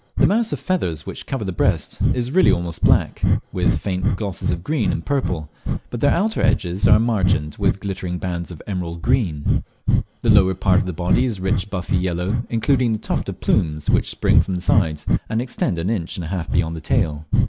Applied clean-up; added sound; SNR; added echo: none; Breathing; -1 dB; none.